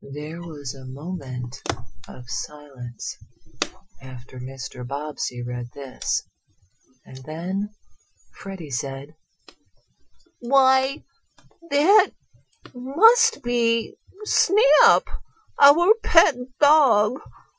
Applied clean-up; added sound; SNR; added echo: classical method Wiener filter.